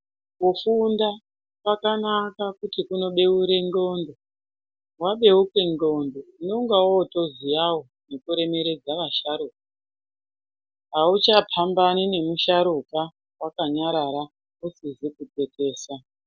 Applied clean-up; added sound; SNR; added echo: none; none; none; none.